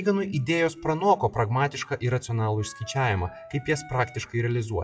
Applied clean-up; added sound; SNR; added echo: classical method WPE with log-MMSE.